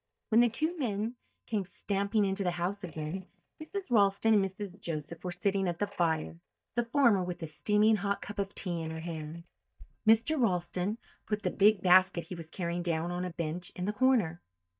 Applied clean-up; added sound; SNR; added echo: neural mask model DeepFilterNet 3.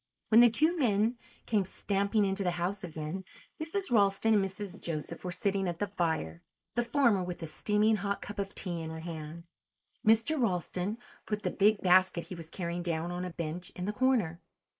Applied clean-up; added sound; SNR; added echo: neural mask model Resemble Enhance denoiser.